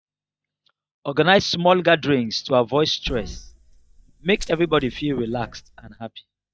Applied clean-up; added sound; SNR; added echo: neural mask model DeepFilterNet 3.